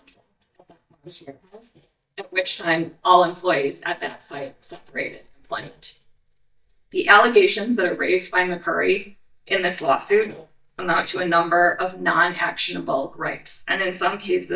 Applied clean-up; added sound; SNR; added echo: neural mask model DeepFilterNet 3.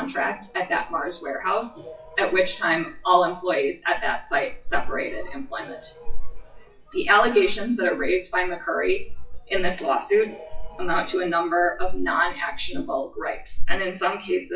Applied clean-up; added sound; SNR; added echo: classical method WPE with log-MMSE.